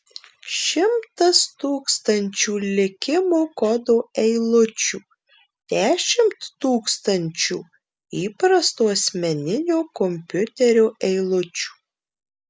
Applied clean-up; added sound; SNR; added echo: none; none; none; none.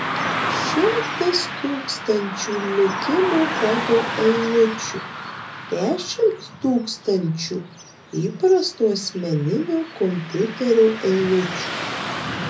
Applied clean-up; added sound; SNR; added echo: none; Car passing by / Traffic noise, roadway noise; 7 dB; reverberation time 0.4 s.